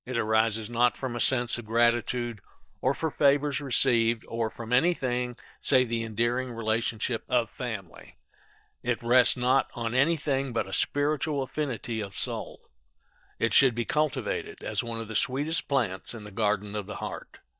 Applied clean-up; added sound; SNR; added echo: neural mask model DeepFilterNet 3.